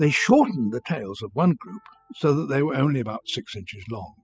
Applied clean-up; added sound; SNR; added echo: classical method spectral subtraction.